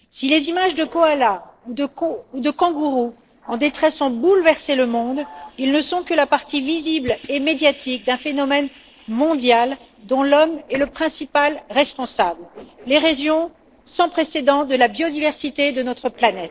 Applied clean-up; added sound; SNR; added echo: neural separator model SepFormer DNS4.